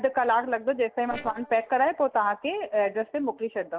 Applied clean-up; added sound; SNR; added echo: neural separator model SepFormer DNS4.